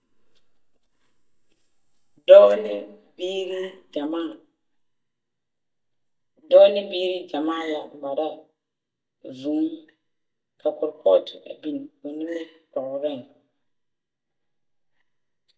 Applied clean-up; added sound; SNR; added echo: neural mask model DeepFilterNet 3.